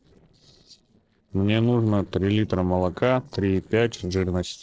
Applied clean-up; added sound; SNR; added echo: neural separator model SepFormer DNS4.